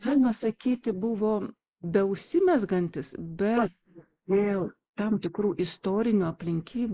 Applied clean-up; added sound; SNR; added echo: neural mask model Resemble Enhance denoiser.